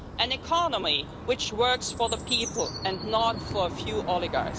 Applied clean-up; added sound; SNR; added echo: none; Chirp, tweet; 8 dB; none.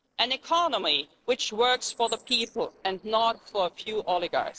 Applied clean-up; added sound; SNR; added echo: neural separator model SepFormer DNS4.